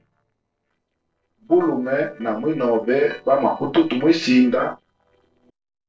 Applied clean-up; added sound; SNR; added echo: neural separator model SepFormer DNS4.